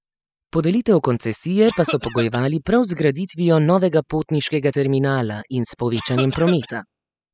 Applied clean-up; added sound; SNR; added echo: classical method spectral subtraction.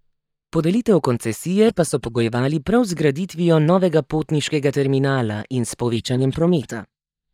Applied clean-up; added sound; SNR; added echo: neural mask model DeepFilterNet 3.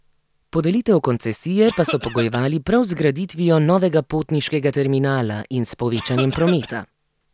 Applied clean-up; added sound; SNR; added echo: none; Cough; 11 dB; none.